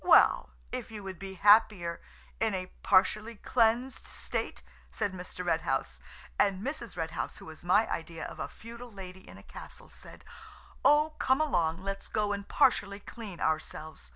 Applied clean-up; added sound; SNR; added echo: none; none; none; none.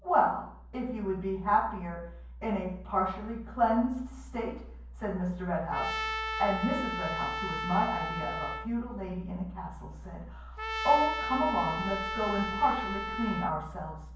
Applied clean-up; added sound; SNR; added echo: none; Trumpet; 4 dB; reverberation time 0.9 s.